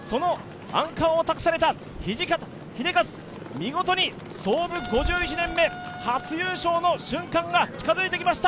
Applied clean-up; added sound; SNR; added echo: none; Wind / Bird + Wind instrument, woodwind instrument; 15 dB; none.